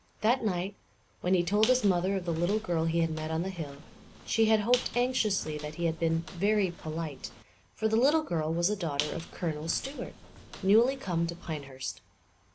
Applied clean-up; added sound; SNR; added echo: none; Squeak; 13 dB; none.